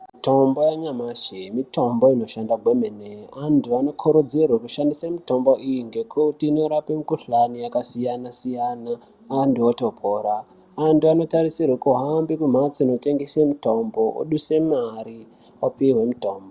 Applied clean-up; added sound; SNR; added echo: none; none; none; none.